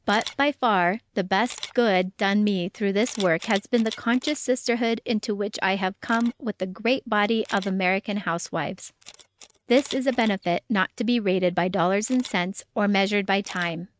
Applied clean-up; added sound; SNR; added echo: neural mask model RNNoise.